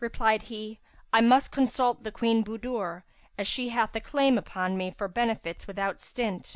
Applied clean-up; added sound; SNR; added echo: none; none; none; none.